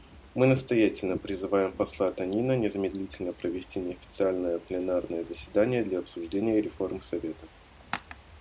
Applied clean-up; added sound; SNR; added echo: none; Fireworks / Ocean; 20 dB; none.